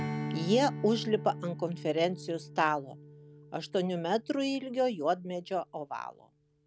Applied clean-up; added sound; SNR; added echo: none; Strum; 11 dB; none.